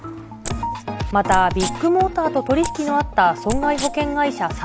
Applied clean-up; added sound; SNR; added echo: none; Wild animals; 11 dB; none.